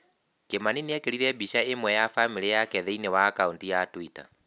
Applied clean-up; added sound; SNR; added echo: none; none; none; none.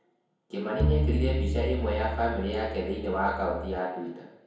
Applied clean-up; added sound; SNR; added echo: none; Bowed string instrument; -1 dB; reverberation time 0.9 s.